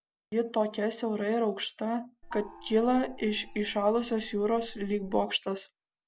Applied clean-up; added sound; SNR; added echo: none; Gong; 16 dB; none.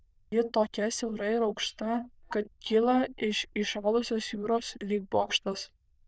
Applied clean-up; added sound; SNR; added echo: neural diffusion model UNIVERSE++.